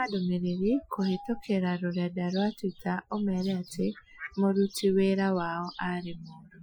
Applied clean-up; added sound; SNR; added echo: classical method Wiener filter.